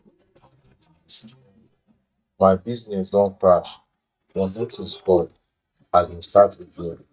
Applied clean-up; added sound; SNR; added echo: neural mask model DeepFilterNet 3.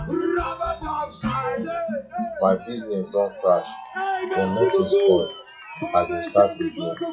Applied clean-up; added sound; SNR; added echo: classical method WPE with log-MMSE.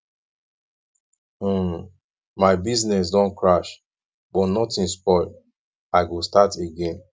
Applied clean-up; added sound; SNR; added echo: none; none; none; none.